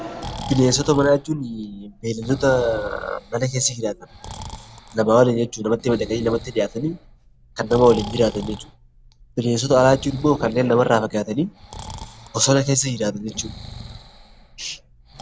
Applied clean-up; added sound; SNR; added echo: none; Breathing; 16 dB; none.